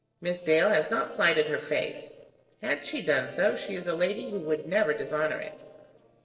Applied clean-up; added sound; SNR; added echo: neural separator model SepFormer DNS4.